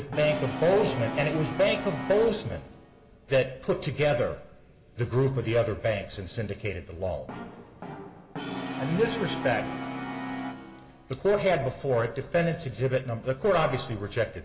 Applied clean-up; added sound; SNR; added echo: none; Brass instrument; 10 dB; reverberation time 2.1 s.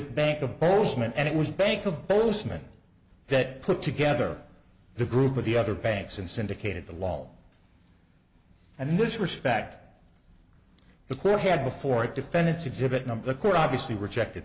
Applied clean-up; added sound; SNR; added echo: none; none; none; none.